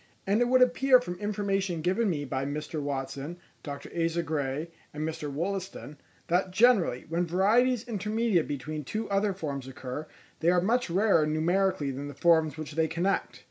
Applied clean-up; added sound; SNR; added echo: none; none; none; none.